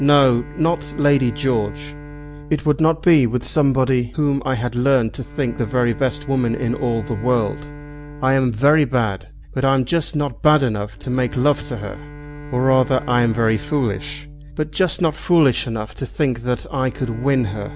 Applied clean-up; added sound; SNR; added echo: none; Bowed string instrument; 18 dB; none.